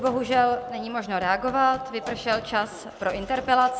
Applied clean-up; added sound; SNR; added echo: none; Gunshot, gunfire; 19 dB; none.